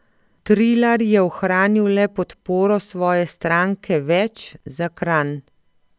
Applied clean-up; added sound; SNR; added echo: none; none; none; none.